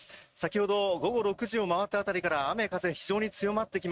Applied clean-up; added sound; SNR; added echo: neural mask model RNNoise.